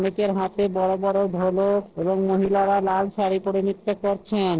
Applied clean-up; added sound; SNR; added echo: neural separator model SepFormer DNS4.